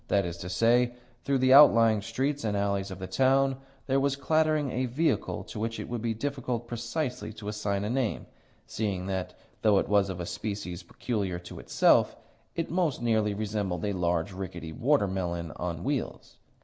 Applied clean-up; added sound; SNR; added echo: none; none; none; none.